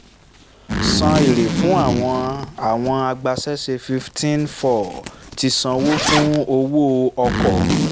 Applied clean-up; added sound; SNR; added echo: none; Zipper (clothing); 4 dB; none.